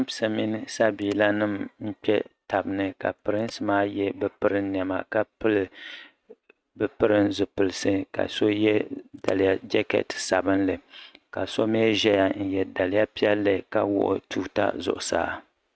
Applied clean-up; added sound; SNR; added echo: neural mask model RNNoise.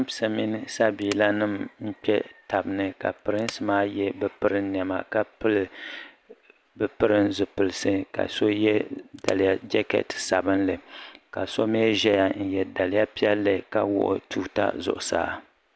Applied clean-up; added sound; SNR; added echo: none; Wood; 20 dB; none.